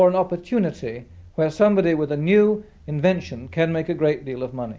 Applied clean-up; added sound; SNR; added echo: none; none; none; none.